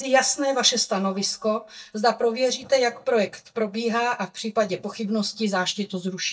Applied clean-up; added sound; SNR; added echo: neural mask model DeepFilterNet 3.